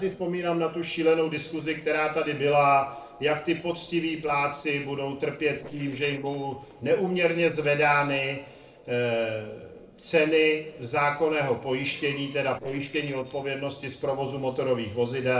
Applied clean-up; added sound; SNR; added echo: neural separator model SepFormer DNS4.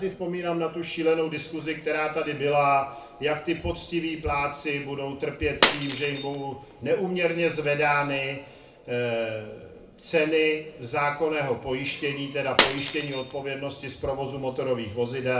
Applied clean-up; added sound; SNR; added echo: none; Shatter; 6 dB; reverberation time 0.4 s.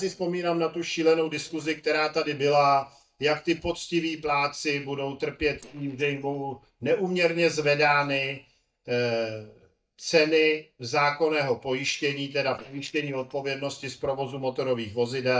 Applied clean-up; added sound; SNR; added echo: neural mask model DeepFilterNet 3.